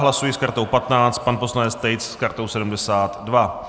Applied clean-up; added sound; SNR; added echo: none; none; none; none.